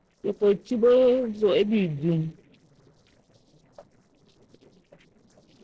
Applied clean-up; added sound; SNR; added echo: neural separator model SepFormer DNS4.